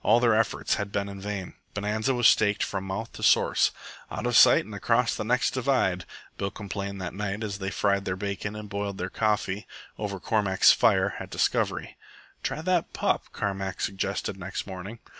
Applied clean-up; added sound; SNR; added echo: none; none; none; none.